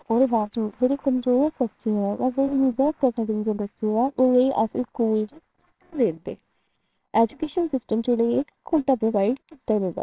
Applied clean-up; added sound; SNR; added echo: neural separator model SepFormer WHAMR!.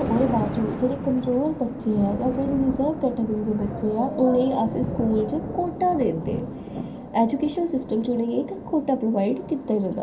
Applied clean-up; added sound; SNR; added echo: none; Thunder; 9 dB; reverberation time 0.3 s.